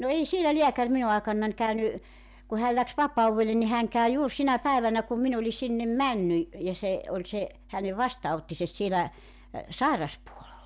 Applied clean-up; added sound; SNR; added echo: none; none; none; none.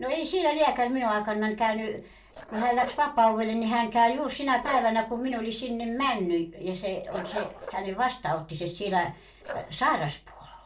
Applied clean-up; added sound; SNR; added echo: neural separator model SepFormer DNS4.